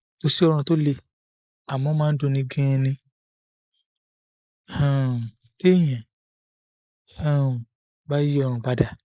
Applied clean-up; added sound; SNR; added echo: neural mask model Resemble Enhance denoiser.